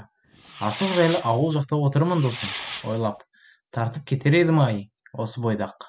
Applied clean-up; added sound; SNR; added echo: none; Fireworks; 13 dB; none.